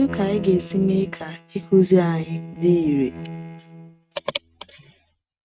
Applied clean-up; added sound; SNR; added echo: neural mask model RNNoise.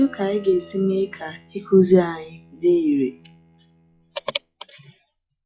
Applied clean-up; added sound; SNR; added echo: classical method log-MMSE.